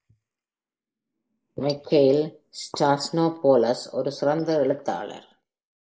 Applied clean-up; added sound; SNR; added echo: neural mask model Resemble Enhance denoiser.